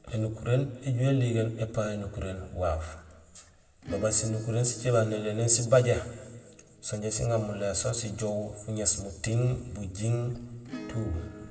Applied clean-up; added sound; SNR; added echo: none; Acoustic guitar / Strum; 20 dB; reverberation time 1.4 s.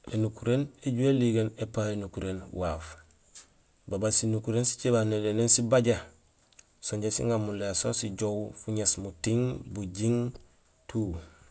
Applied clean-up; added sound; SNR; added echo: none; none; none; none.